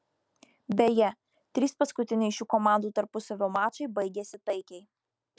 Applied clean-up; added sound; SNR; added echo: none; none; none; none.